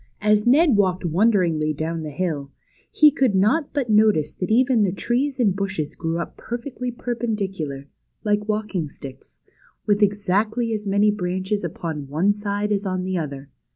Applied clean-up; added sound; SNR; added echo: none; none; none; none.